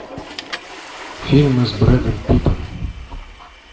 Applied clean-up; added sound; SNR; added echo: none; Toilet flush / Water; 15 dB; reverberation time 0.7 s.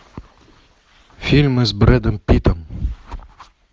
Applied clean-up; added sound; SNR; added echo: none; none; none; none.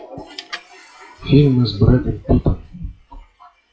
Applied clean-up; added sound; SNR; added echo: classical method WPE with log-MMSE.